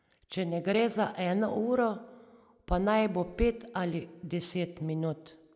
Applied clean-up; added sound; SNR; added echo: none; none; none; none.